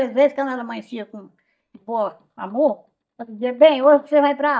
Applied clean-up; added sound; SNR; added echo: neural mask model DeepFilterNet 3.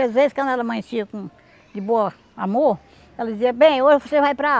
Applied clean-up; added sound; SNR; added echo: none; none; none; none.